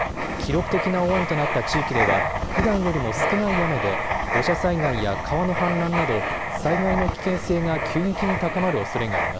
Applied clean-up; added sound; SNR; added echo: none; Writing; 1 dB; none.